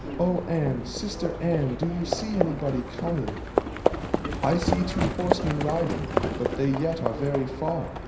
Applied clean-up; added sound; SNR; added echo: none; Livestock, farm animals, working animals; 1 dB; reverberation time 0.5 s.